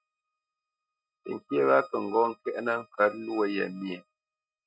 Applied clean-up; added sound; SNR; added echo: neural mask model RNNoise.